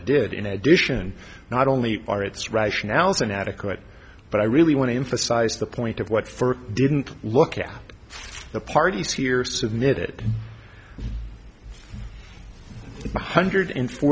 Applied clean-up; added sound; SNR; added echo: none; none; none; none.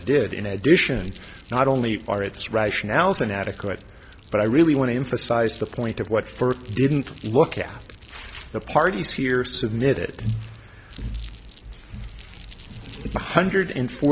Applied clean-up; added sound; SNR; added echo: none; Crumpling, crinkling; 20 dB; none.